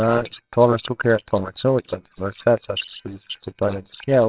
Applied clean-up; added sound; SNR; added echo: neural separator model SepFormer WHAMR!.